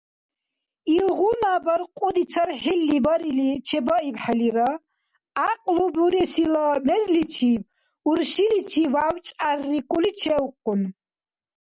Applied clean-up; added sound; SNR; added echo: none; none; none; none.